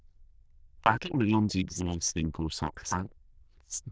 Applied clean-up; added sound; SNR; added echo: neural diffusion model UNIVERSE++.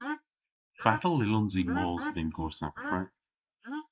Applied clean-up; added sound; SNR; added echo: neural mask model Resemble Enhance denoiser.